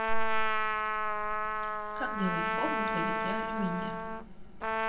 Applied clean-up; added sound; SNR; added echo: none; Trumpet; 0 dB; reverberation time 2.4 s.